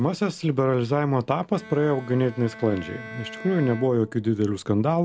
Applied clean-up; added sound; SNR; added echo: none; Bowed string instrument; 20 dB; none.